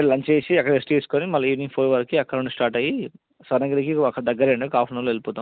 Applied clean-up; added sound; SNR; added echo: none; none; none; none.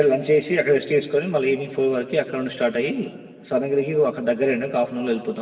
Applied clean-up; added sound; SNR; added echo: none; none; none; reverberation time 2.0 s.